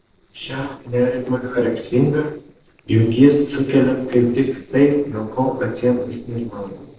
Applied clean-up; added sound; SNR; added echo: neural separator model SepFormer DNS4.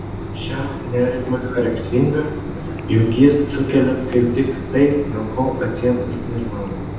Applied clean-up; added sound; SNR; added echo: none; Mechanisms; 8 dB; reverberation time 0.9 s.